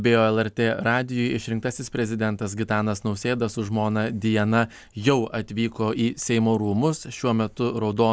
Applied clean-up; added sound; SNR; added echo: none; none; none; none.